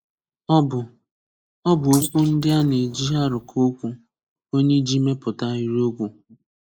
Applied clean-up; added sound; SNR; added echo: neural mask model Resemble Enhance denoiser.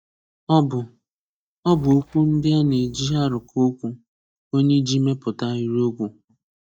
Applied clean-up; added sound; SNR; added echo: neural mask model DeepFilterNet 3.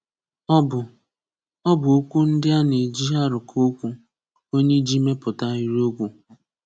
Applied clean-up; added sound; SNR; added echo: none; none; none; none.